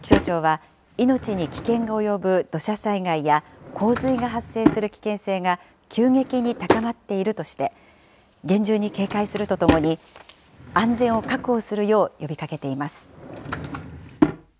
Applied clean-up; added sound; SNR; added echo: none; Drawer open or close / Wood; 6 dB; none.